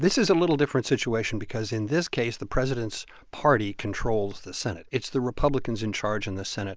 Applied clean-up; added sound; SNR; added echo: none; none; none; none.